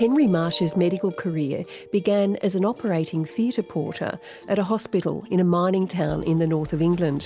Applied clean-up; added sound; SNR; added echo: none; none; none; none.